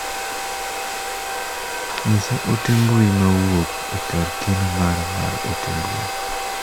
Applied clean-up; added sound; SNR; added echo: none; Domestic sounds, home sounds; 5 dB; none.